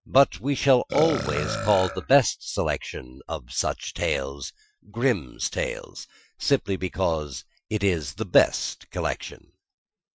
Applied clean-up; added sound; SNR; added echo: classical method Wiener filter.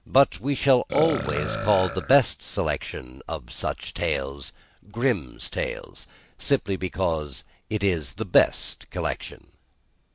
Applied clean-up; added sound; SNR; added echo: none; Burping, eructation; 8 dB; none.